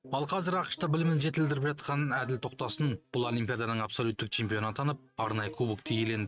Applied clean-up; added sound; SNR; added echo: neural mask model RNNoise.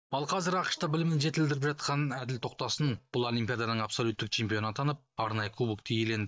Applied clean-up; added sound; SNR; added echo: neural mask model DeepFilterNet 3.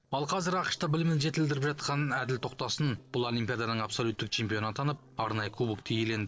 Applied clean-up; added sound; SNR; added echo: neural separator model SepFormer DNS4.